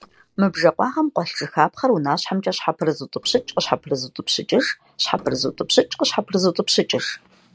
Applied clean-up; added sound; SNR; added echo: neural separator model SepFormer DNS4.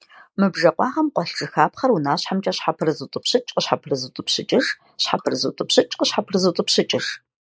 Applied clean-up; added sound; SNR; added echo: neural mask model Resemble Enhance denoiser.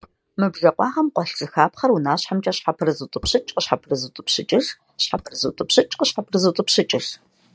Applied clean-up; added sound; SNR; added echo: neural mask model DeepFilterNet 3.